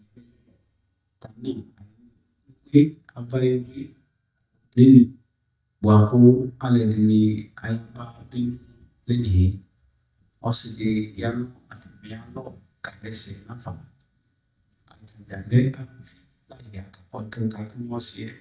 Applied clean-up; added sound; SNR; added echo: neural mask model DeepFilterNet 3.